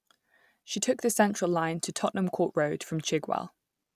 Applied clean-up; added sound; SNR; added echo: none; none; none; none.